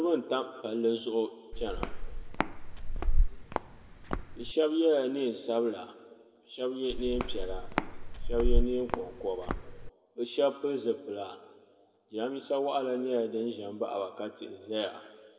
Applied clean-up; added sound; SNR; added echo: none; Walk, footsteps; -4 dB; reverberation time 1.5 s.